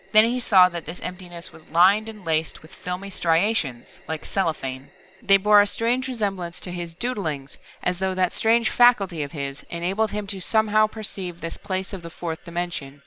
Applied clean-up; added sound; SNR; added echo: none; none; none; none.